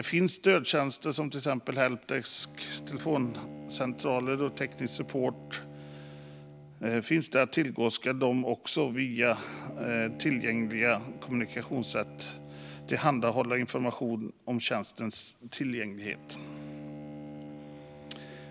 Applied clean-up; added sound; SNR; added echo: none; Bowed string instrument; 16 dB; none.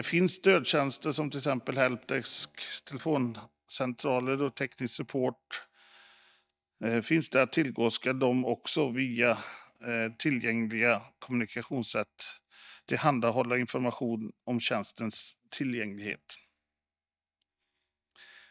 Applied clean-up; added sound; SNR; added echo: neural mask model DeepFilterNet 3.